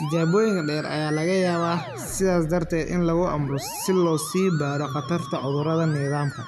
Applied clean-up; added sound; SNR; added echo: none; Musical instrument; 13 dB; none.